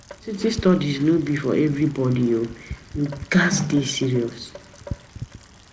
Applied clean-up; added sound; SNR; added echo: none; Rain; 16 dB; none.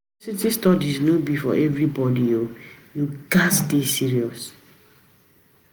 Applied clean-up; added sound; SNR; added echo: none; none; none; none.